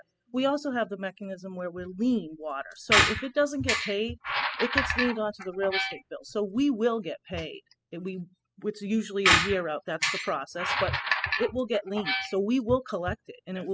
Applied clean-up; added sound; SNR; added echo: classical method spectral subtraction.